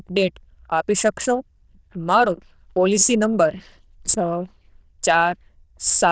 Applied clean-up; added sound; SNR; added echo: neural diffusion model UNIVERSE++.